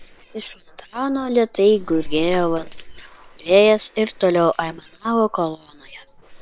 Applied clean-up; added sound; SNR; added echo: neural separator model SepFormer WHAM!.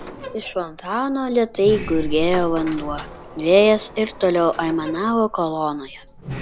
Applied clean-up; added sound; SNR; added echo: none; Sliding door; 11 dB; none.